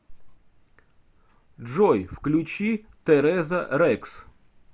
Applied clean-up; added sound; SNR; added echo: none; none; none; none.